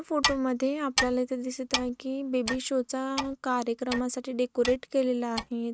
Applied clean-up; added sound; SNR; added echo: neural mask model RNNoise.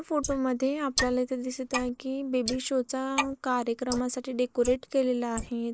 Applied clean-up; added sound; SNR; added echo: neural mask model Resemble Enhance denoiser.